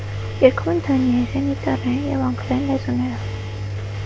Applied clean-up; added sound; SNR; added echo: none; Engine; 5 dB; none.